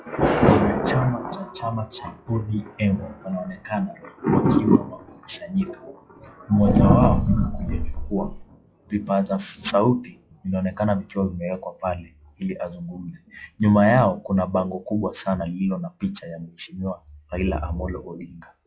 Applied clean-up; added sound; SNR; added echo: classical method log-MMSE.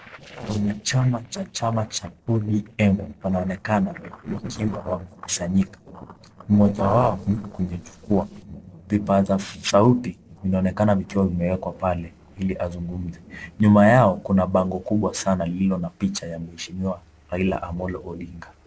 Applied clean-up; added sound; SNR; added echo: neural separator model SepFormer DNS4.